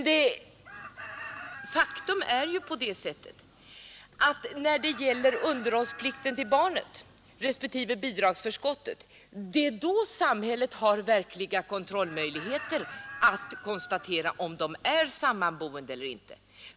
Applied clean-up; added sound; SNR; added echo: none; Chicken, rooster; 15 dB; none.